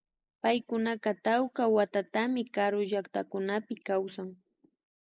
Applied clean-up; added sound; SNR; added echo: neural mask model Resemble Enhance denoiser.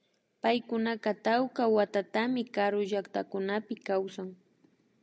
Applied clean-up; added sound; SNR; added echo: none; none; none; none.